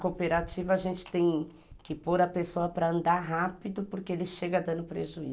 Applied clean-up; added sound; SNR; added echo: none; none; none; none.